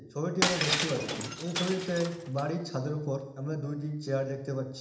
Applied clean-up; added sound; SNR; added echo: none; Shatter; 2 dB; reverberation time 0.8 s.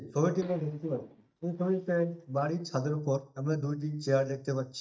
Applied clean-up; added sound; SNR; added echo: neural mask model DeepFilterNet 3.